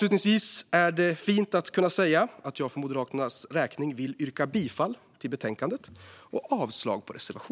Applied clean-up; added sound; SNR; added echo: none; none; none; none.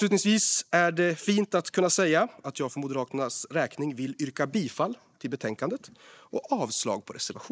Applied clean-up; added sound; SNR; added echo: neural mask model Resemble Enhance denoiser.